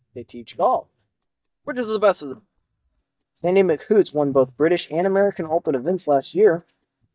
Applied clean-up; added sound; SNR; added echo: neural mask model DeepFilterNet 3.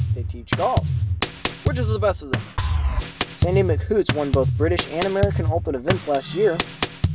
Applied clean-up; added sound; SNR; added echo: none; Drum kit; -1 dB; none.